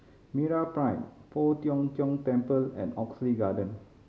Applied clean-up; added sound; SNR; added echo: none; none; none; none.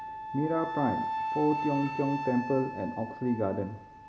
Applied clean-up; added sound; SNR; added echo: none; Wind instrument, woodwind instrument; 5 dB; none.